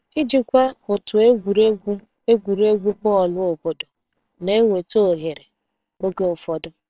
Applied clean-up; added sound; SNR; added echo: neural separator model SepFormer WHAMR!.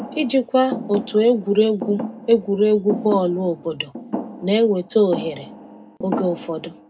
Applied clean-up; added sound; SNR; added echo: none; Thump, thud; 11 dB; reverberation time 0.2 s.